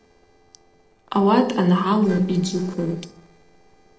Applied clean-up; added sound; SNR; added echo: neural separator model SepFormer DNS4.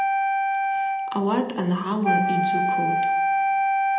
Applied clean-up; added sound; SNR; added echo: none; Wind instrument, woodwind instrument; -5 dB; reverberation time 0.8 s.